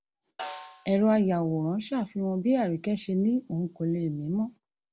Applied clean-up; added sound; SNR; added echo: none; Snare drum; 18 dB; none.